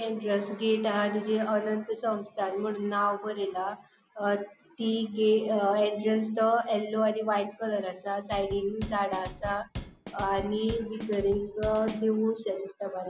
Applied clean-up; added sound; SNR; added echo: none; Drum kit; 12 dB; none.